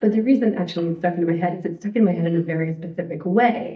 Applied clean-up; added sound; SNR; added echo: neural mask model DeepFilterNet 3.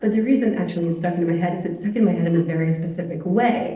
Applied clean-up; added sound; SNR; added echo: neural separator model SepFormer DNS4.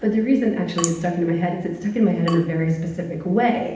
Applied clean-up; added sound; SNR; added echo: none; Drip / Water tap, faucet; 15 dB; reverberation time 0.8 s.